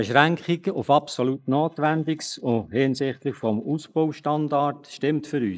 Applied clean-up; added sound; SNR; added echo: neural mask model Resemble Enhance denoiser.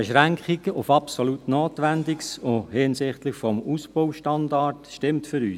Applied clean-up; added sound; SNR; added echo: none; none; none; none.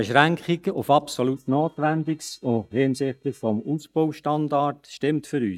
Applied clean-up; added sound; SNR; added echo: neural mask model DeepFilterNet 3.